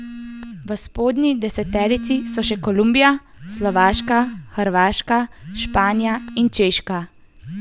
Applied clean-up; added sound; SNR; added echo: none; Telephone; 13 dB; none.